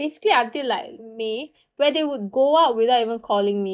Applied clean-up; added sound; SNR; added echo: neural mask model DeepFilterNet 3.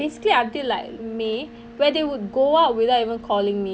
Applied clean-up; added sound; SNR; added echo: none; Brass instrument; 20 dB; none.